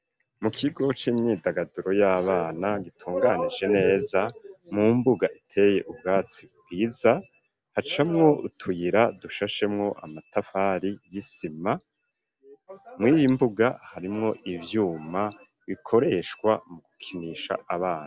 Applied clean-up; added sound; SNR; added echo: none; none; none; none.